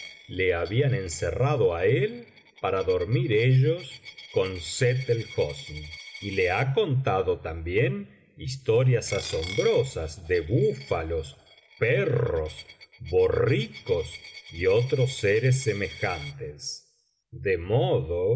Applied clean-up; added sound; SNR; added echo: none; Coin (dropping); 19 dB; none.